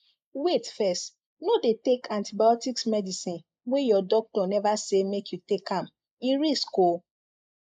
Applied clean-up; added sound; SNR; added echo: neural mask model Resemble Enhance denoiser.